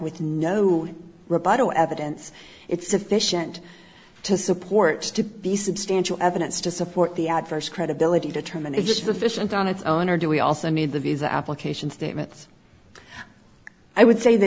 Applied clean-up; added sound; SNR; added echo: none; none; none; none.